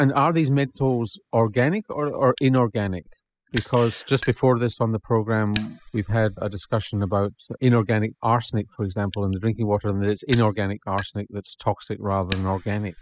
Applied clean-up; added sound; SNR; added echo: classical method spectral subtraction.